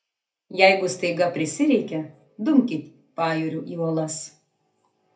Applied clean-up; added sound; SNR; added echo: none; none; none; reverberation time 0.3 s.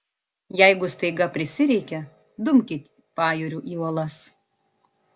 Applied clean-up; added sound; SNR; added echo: none; none; none; none.